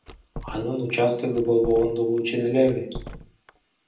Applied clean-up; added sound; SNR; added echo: none; Door; 16 dB; reverberation time 0.6 s.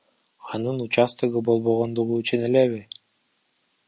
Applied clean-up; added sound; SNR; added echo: none; none; none; none.